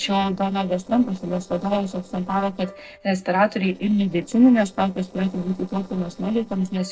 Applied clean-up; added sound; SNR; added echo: neural separator model SepFormer DNS4.